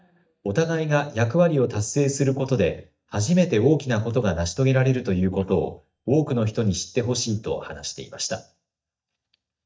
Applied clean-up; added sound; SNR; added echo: neural mask model DeepFilterNet 3.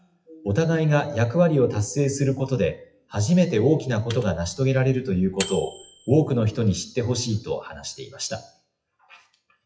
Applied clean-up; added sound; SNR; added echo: classical method WPE with log-MMSE.